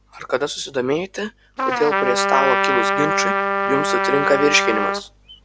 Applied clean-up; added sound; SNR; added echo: none; Trumpet; -2 dB; none.